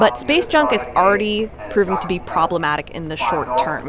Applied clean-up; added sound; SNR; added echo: none; Livestock, farm animals, working animals; 6 dB; none.